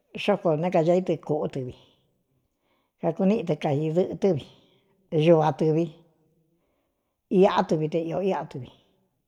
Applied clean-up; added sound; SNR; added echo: none; none; none; reverberation time 0.4 s.